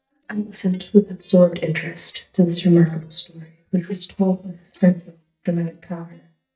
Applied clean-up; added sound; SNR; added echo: neural mask model DeepFilterNet 3.